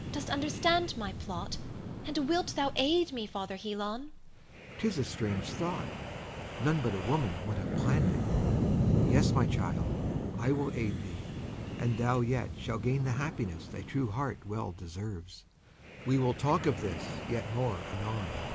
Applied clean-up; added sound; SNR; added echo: none; Wind; 2 dB; none.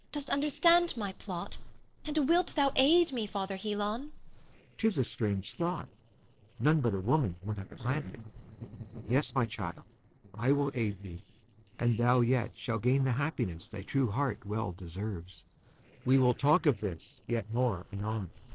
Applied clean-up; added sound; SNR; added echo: neural separator model SepFormer DNS4.